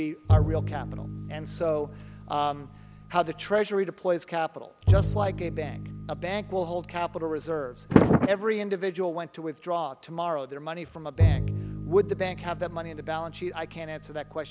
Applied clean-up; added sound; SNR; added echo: none; Bowed string instrument; 1 dB; none.